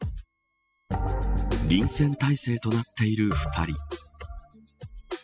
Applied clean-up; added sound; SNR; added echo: classical method spectral subtraction.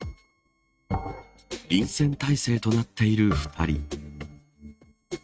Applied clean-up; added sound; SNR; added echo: neural mask model RNNoise.